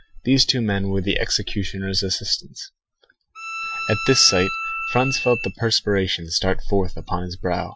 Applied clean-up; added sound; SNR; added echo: classical method Wiener filter.